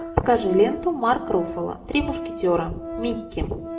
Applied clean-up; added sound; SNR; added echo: none; Organ; 10 dB; reverberation time 0.9 s.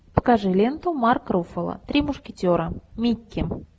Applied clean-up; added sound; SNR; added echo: none; none; none; none.